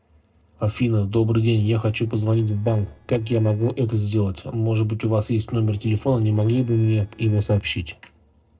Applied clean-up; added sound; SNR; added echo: neural separator model SepFormer DNS4.